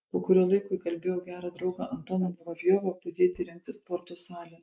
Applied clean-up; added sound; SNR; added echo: neural mask model Resemble Enhance denoiser.